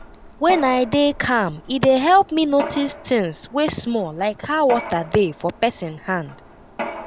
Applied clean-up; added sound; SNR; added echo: none; Mechanisms; 14 dB; none.